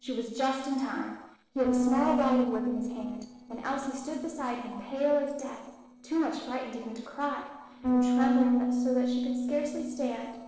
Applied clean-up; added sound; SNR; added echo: neural separator model SepFormer DNS4.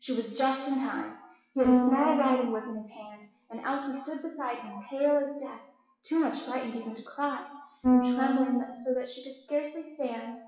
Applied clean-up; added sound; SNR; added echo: classical method WPE with log-MMSE.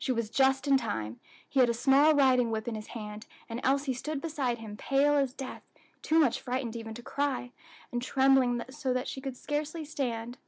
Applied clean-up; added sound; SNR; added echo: none; none; none; none.